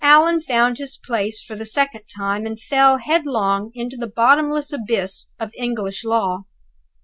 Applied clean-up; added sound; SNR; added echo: none; none; none; none.